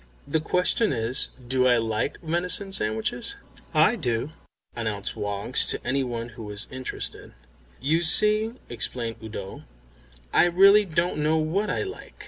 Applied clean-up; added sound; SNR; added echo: none; none; none; none.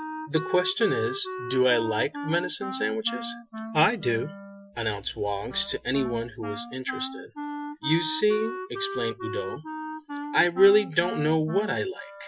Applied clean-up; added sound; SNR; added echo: classical method Wiener filter.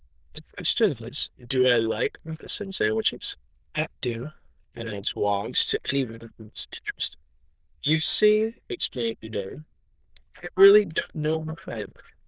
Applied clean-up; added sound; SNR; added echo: neural diffusion model UNIVERSE++.